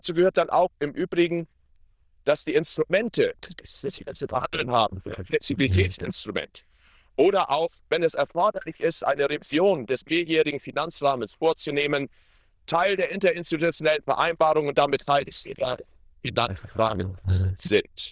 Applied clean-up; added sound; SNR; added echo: neural diffusion model UNIVERSE++.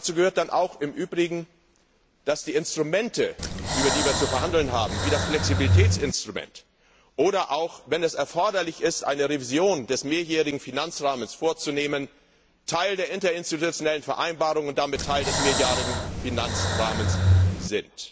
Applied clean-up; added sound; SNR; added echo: none; Breathing; -3 dB; none.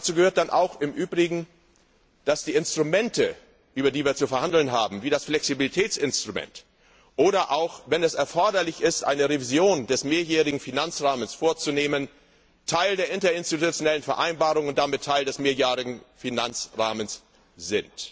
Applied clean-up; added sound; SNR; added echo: none; none; none; none.